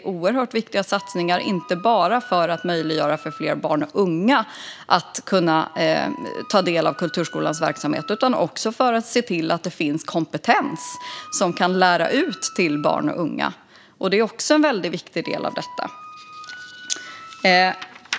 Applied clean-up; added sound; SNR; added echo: none; Wind instrument, woodwind instrument; 20 dB; none.